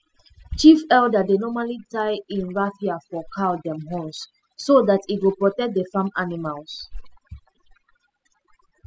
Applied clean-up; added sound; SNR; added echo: classical method spectral subtraction.